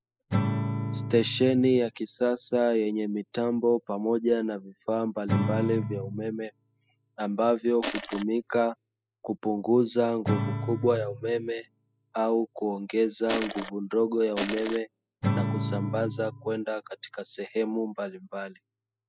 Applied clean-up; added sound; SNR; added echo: classical method spectral subtraction.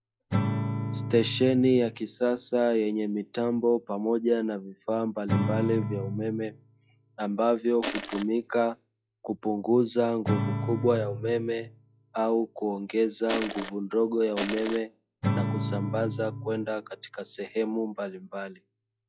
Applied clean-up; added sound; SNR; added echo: classical method log-MMSE.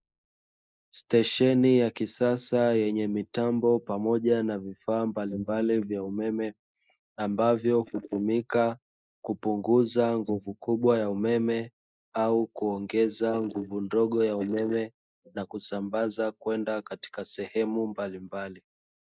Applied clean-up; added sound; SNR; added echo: neural mask model Resemble Enhance denoiser.